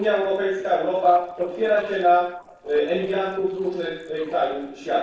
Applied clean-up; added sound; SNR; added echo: neural separator model SepFormer DNS4.